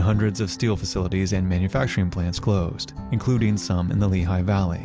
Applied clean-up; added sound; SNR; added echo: none; none; none; none.